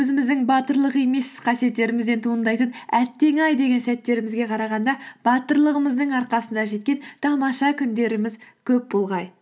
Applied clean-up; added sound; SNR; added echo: none; none; none; none.